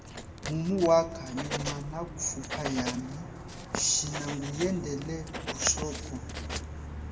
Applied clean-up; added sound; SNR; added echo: none; Writing; 6 dB; reverberation time 1.6 s.